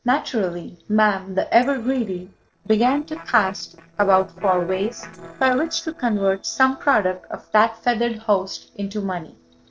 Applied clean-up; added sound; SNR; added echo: neural separator model SepFormer DNS4.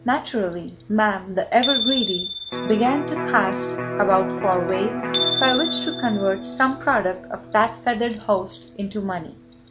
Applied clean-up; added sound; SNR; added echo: none; Electric guitar + Bicycle bell; 5 dB; none.